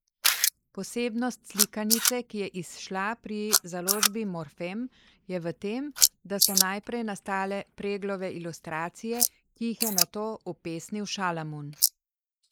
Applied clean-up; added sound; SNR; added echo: neural mask model Resemble Enhance denoiser.